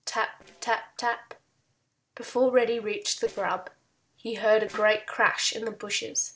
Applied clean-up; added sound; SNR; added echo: neural separator model SepFormer DNS4.